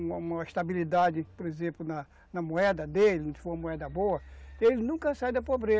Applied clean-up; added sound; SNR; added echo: none; none; none; none.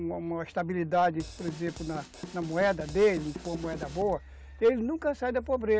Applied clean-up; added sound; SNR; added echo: none; Drum kit; 13 dB; none.